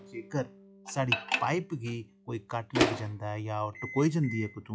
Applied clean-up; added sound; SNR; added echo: classical method log-MMSE.